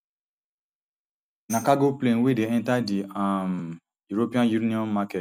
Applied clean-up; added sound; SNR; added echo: none; Tambourine; 19 dB; none.